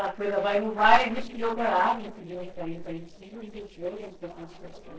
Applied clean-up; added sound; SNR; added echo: neural separator model SepFormer DNS4.